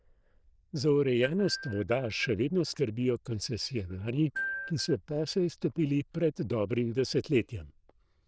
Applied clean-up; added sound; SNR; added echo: neural diffusion model UNIVERSE++.